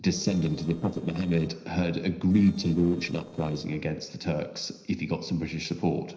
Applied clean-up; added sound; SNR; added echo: neural separator model SepFormer DNS4.